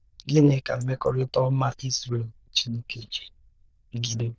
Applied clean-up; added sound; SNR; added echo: neural diffusion model UNIVERSE++.